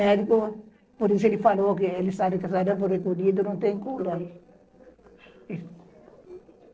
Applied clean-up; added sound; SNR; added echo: neural separator model SepFormer DNS4.